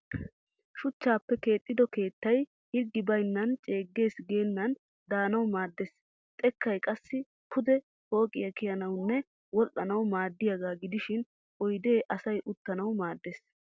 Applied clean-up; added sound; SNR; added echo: none; none; none; none.